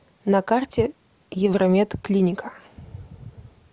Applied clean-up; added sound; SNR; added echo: none; none; none; none.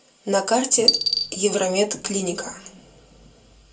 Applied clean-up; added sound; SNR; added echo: none; Coin (dropping); 2 dB; reverberation time 0.2 s.